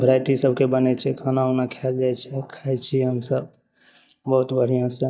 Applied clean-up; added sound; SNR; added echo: neural mask model DeepFilterNet 3.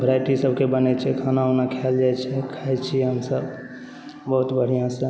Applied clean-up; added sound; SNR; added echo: none; Guitar; 19 dB; none.